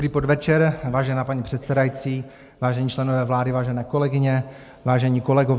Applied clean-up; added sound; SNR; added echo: none; none; none; none.